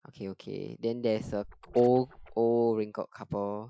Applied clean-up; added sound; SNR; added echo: classical method Wiener filter.